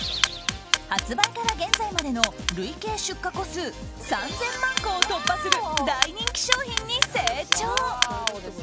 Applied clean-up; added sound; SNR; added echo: none; Clock; 0 dB; none.